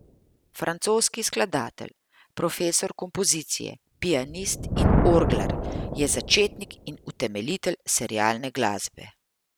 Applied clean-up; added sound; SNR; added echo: none; Thunder; 4 dB; none.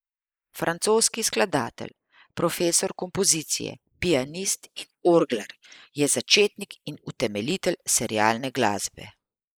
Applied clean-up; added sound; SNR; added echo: neural mask model Resemble Enhance denoiser.